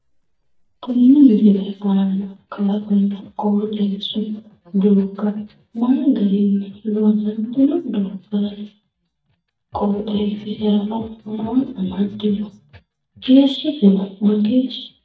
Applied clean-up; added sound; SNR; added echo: neural mask model DeepFilterNet 3.